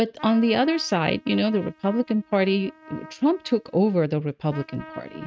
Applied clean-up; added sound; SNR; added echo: neural mask model RNNoise.